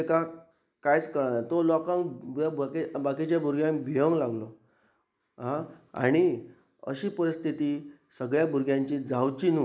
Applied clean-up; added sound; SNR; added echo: none; none; none; none.